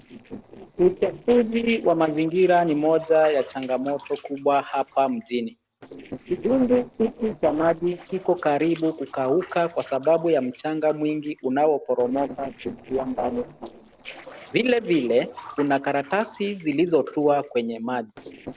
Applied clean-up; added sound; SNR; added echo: neural separator model SepFormer DNS4.